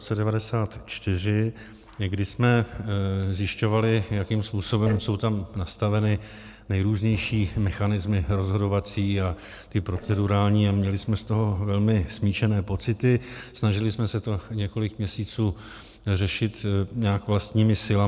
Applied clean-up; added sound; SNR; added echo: neural separator model SepFormer DNS4.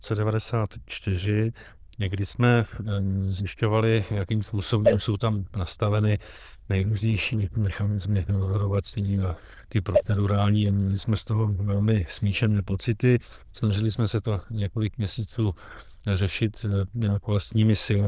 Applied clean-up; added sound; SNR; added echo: neural diffusion model UNIVERSE++.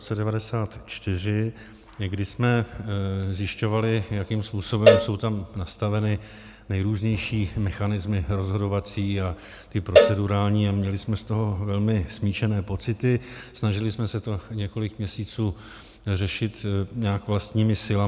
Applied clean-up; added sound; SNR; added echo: none; Cowbell; -1 dB; none.